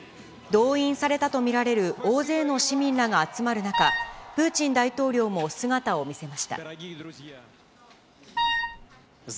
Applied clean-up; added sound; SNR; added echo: none; Wind instrument, woodwind instrument; 2 dB; none.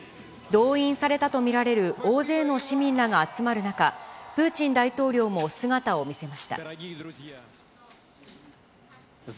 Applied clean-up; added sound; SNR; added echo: none; none; none; none.